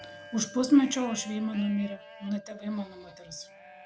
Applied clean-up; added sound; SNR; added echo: none; Livestock, farm animals, working animals + Bell; 18 dB; none.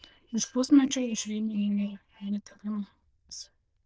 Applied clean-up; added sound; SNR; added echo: neural diffusion model UNIVERSE++.